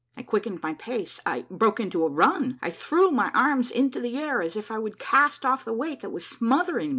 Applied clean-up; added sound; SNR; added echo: none; none; none; none.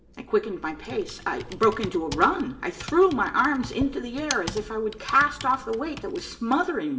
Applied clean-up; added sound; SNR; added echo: none; Computer keyboard; 14 dB; reverberation time 1.0 s.